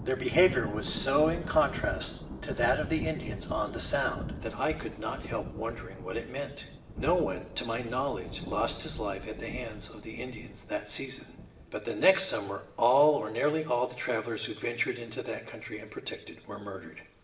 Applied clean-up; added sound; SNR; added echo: none; Thunder / Rain; 11 dB; reverberation time 0.9 s.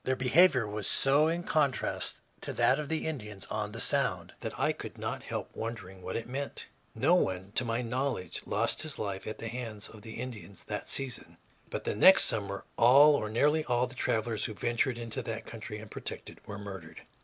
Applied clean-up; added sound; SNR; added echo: none; none; none; none.